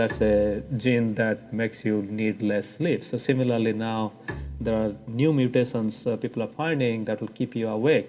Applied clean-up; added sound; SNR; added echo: none; Bowed string instrument; 17 dB; reverberation time 0.3 s.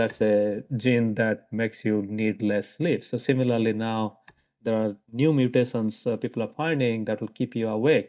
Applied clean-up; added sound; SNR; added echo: neural mask model DeepFilterNet 3.